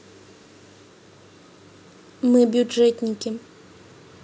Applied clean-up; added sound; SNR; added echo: none; none; none; none.